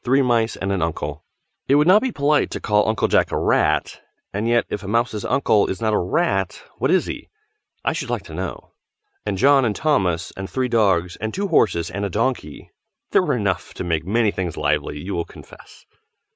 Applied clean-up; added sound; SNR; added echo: none; none; none; none.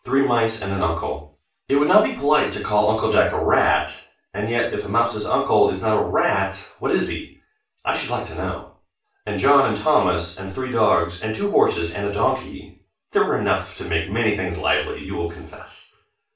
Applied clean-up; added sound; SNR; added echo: none; none; none; reverberation time 0.3 s.